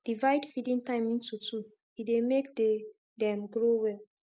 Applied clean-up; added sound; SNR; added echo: none; none; none; none.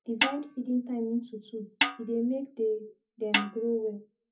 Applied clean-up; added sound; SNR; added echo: none; Snare drum; -1 dB; reverberation time 0.3 s.